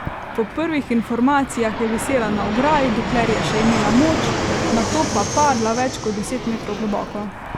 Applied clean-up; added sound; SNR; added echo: none; Fixed-wing aircraft, airplane; 3 dB; none.